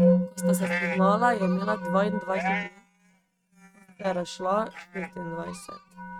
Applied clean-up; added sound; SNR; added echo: neural mask model RNNoise.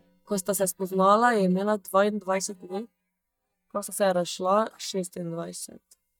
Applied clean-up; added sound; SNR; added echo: neural mask model DeepFilterNet 3.